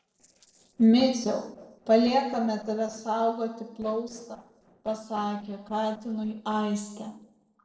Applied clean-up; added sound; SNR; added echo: neural separator model SepFormer DNS4.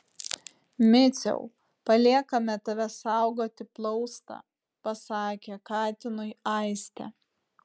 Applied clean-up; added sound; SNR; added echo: none; none; none; none.